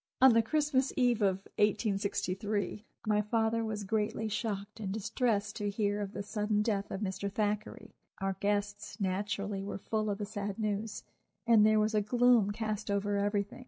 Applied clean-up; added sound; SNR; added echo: none; none; none; none.